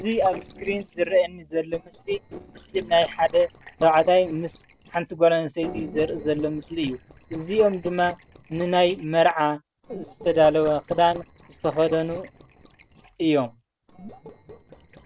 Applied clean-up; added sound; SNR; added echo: neural separator model SepFormer DNS4.